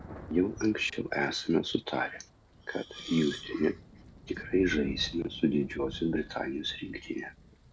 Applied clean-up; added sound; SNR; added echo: none; Thunder + Hiss; 15 dB; none.